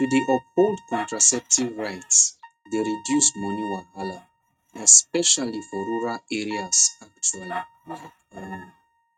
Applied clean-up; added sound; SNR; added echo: neural mask model RNNoise.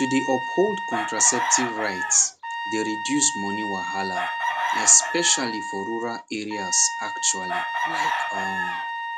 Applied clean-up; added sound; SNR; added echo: none; Chicken, rooster + Trumpet; 3 dB; none.